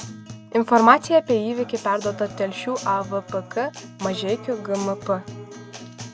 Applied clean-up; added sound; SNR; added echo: none; Acoustic guitar; 15 dB; none.